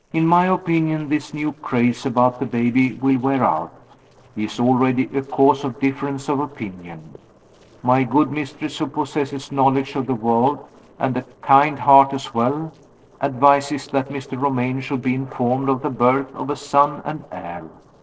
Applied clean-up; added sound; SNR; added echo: neural separator model SepFormer DNS4.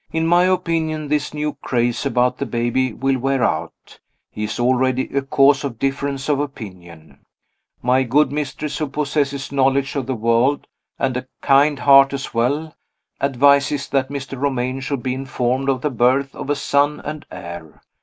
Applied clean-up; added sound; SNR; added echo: none; none; none; none.